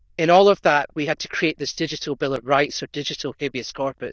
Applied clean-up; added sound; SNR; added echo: neural diffusion model UNIVERSE++.